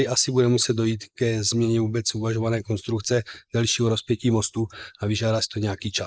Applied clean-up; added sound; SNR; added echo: neural mask model Resemble Enhance denoiser.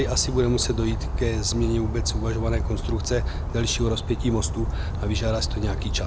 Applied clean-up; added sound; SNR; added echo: none; Bird vocalization, bird call, bird song; 1 dB; none.